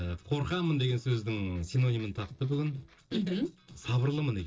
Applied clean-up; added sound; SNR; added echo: neural separator model SepFormer DNS4.